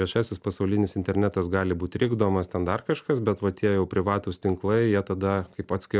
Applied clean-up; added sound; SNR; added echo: none; none; none; none.